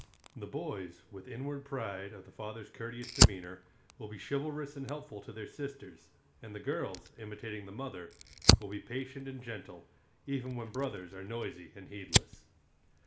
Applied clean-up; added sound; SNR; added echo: none; Fire; -4 dB; reverberation time 1.8 s.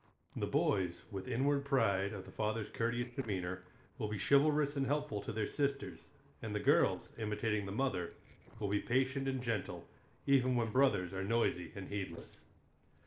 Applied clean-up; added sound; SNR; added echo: neural separator model SepFormer DNS4.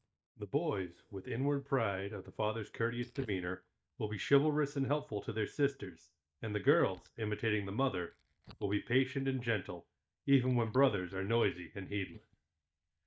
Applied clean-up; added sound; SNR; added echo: neural mask model DeepFilterNet 3.